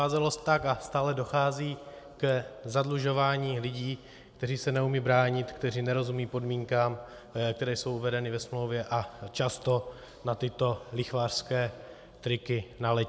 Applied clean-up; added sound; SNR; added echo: none; none; none; none.